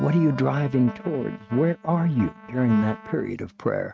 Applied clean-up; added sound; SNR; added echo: neural mask model RNNoise.